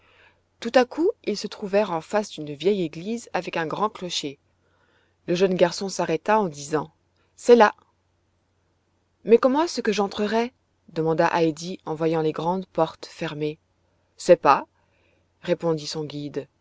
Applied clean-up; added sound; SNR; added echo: none; none; none; none.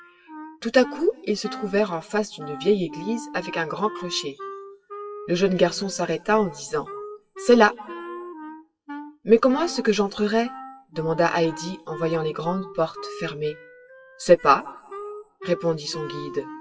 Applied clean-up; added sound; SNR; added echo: classical method WPE with log-MMSE.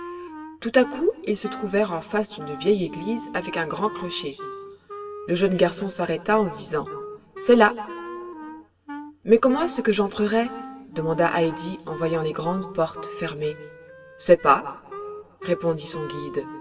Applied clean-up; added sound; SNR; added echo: none; Wind instrument, woodwind instrument; 14 dB; reverberation time 1.9 s.